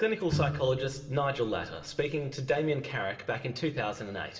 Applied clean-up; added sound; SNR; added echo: none; Bowed string instrument; 6 dB; reverberation time 0.9 s.